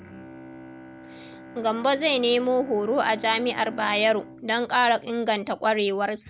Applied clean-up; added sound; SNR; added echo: none; Bowed string instrument; 18 dB; none.